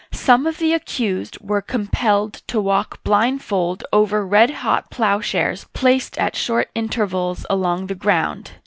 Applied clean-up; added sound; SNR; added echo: none; none; none; none.